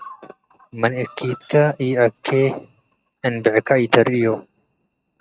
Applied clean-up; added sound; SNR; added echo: neural mask model RNNoise.